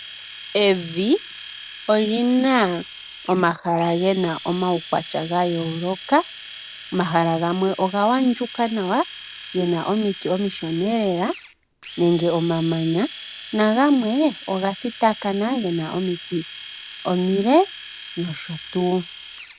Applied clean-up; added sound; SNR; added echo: none; Domestic sounds, home sounds; 16 dB; none.